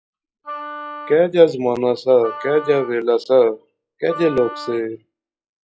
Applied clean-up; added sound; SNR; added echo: classical method log-MMSE.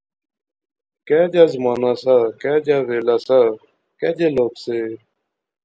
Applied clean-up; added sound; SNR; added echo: none; none; none; none.